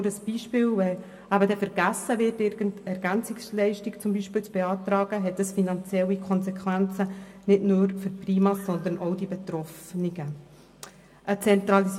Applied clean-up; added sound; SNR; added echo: none; none; none; reverberation time 1.6 s.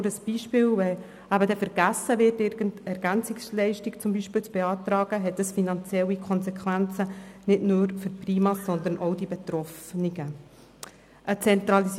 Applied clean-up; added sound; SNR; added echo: none; none; none; none.